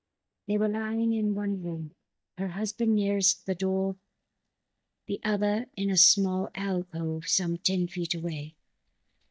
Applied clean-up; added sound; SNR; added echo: neural mask model DeepFilterNet 3.